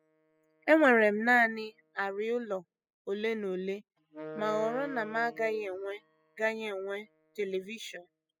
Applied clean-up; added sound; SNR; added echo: classical method spectral subtraction.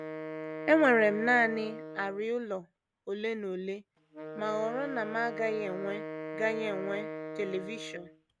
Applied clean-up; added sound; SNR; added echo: none; Wind instrument, woodwind instrument; 9 dB; none.